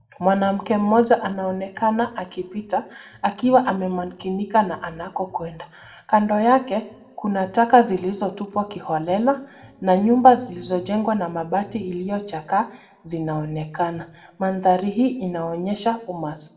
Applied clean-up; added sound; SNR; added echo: none; none; none; reverberation time 0.7 s.